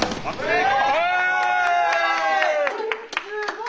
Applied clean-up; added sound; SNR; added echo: none; Bowed string instrument; 12 dB; none.